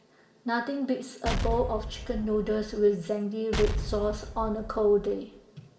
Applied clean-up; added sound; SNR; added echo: none; Explosion; 5 dB; reverberation time 0.9 s.